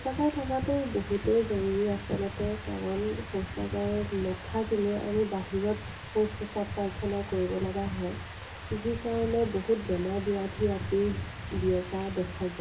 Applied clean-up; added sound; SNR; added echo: none; Rain; 14 dB; reverberation time 0.2 s.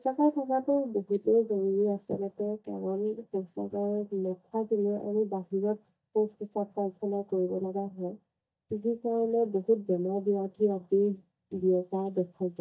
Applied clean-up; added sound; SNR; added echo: neural mask model DeepFilterNet 3.